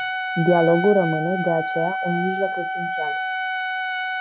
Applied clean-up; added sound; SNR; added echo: none; Trumpet; 3 dB; none.